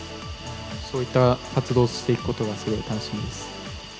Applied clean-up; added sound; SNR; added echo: none; Hiss; 17 dB; none.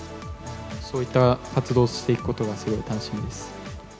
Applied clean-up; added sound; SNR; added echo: none; none; none; none.